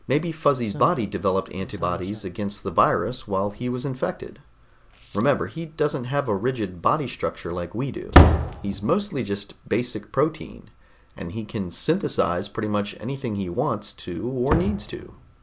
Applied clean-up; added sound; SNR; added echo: none; Slam; 3 dB; none.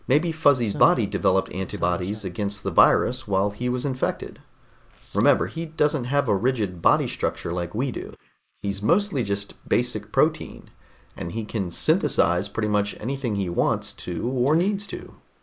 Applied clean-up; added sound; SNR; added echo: neural mask model Resemble Enhance denoiser.